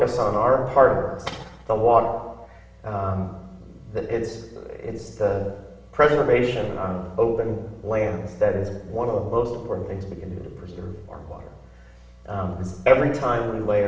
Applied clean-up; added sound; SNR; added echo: none; none; none; reverberation time 0.9 s.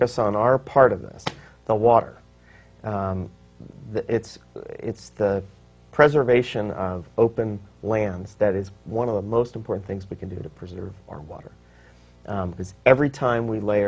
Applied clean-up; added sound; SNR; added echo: none; none; none; none.